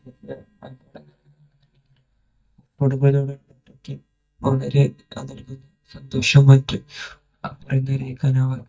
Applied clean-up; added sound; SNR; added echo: neural mask model DeepFilterNet 3.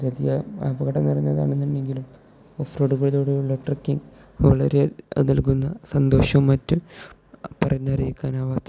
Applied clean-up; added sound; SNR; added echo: none; none; none; none.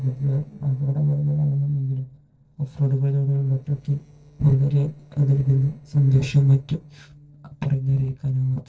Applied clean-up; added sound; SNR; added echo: neural separator model SepFormer DNS4.